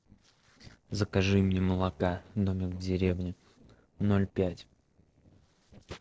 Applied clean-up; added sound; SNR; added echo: neural separator model SepFormer DNS4.